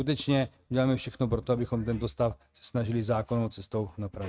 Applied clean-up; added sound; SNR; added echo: neural mask model RNNoise.